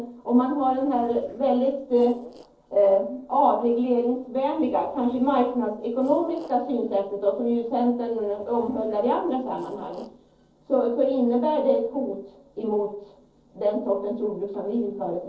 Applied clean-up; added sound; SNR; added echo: neural separator model SepFormer DNS4.